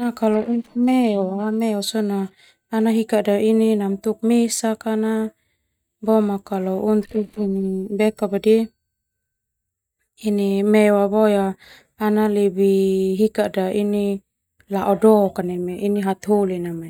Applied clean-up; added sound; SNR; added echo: neural mask model DeepFilterNet 3.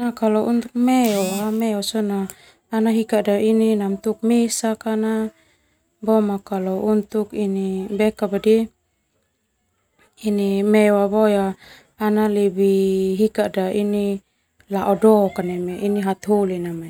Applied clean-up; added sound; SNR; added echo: none; none; none; none.